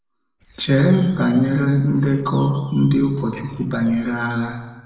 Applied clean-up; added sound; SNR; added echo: neural separator model SepFormer DNS4.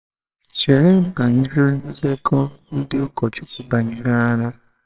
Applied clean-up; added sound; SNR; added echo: neural separator model SepFormer WHAMR!.